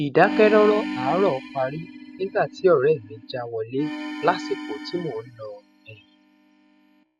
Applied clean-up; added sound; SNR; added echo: classical method spectral subtraction.